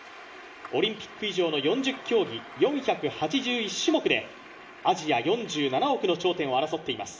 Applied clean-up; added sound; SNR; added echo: none; none; none; reverberation time 1.3 s.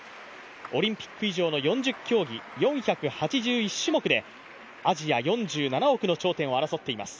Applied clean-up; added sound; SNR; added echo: none; none; none; none.